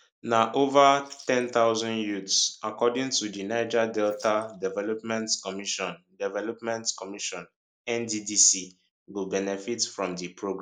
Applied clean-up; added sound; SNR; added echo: neural mask model Resemble Enhance denoiser.